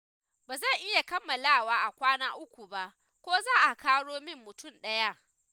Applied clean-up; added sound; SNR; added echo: none; none; none; none.